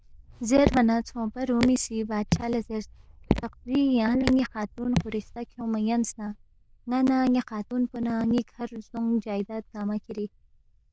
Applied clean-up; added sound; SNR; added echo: neural diffusion model UNIVERSE++.